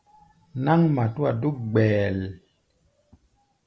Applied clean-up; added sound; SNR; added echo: none; none; none; none.